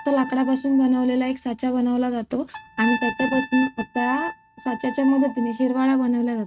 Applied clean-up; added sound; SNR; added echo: neural mask model RNNoise.